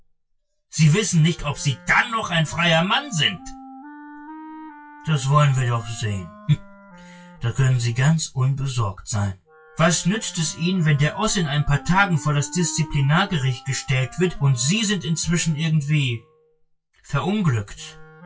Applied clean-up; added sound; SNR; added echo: classical method WPE with log-MMSE.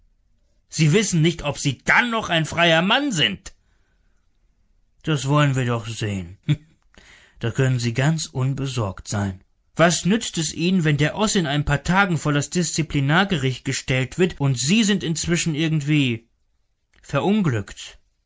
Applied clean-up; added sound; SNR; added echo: none; none; none; none.